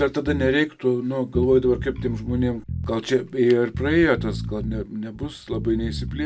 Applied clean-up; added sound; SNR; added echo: none; Bass guitar; 9 dB; none.